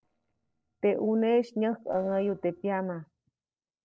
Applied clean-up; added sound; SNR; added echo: neural separator model SepFormer DNS4.